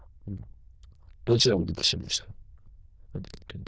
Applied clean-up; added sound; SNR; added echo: neural diffusion model UNIVERSE++.